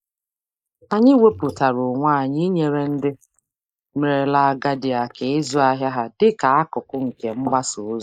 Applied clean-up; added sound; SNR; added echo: neural mask model Resemble Enhance denoiser.